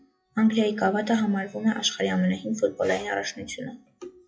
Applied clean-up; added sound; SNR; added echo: classical method WPE with log-MMSE.